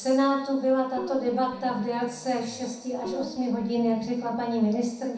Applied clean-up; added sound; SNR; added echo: none; Guitar; 15 dB; reverberation time 0.7 s.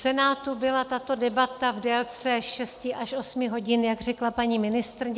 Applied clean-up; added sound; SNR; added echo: none; none; none; none.